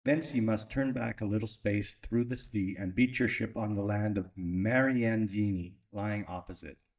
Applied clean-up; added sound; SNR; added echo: neural mask model DeepFilterNet 3.